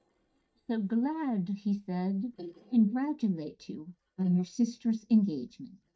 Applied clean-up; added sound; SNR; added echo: neural mask model DeepFilterNet 3.